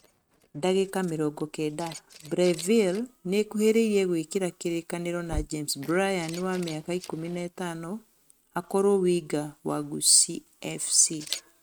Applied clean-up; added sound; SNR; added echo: neural mask model RNNoise.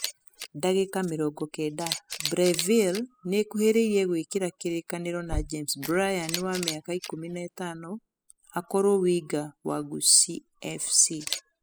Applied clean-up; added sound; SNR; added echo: classical method spectral subtraction.